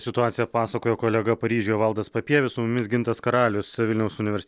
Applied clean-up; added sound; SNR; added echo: none; none; none; none.